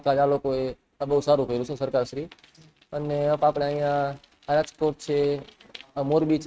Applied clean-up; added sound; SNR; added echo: neural mask model RNNoise.